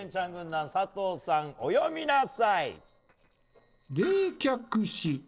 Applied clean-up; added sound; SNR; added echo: neural separator model SepFormer DNS4.